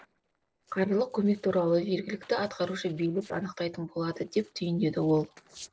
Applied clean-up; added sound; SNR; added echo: neural separator model SepFormer DNS4.